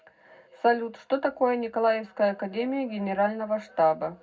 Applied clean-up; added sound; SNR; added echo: none; none; none; reverberation time 0.3 s.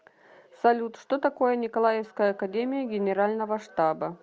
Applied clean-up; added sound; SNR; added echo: none; none; none; none.